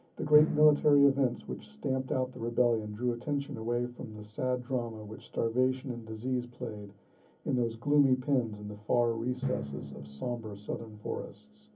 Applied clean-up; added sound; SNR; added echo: none; Drum; 15 dB; reverberation time 0.3 s.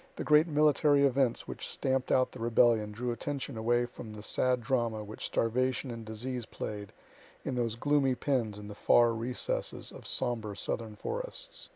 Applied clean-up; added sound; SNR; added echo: none; none; none; none.